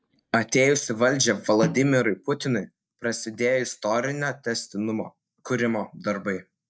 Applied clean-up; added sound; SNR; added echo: neural mask model DeepFilterNet 3.